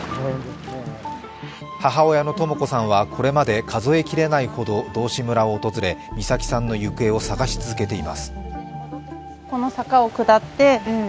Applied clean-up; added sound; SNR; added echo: none; none; none; none.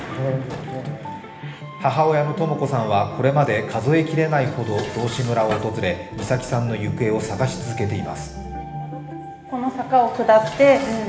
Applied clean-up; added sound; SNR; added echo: none; Dishes, pots, and pans; 19 dB; reverberation time 1.1 s.